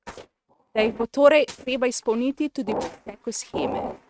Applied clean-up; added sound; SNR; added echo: neural mask model RNNoise.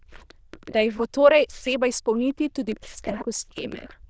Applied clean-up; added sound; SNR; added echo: neural diffusion model UNIVERSE++.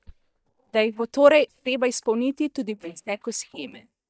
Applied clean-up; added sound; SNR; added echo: neural mask model DeepFilterNet 3.